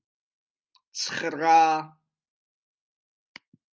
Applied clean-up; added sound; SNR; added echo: none; none; none; none.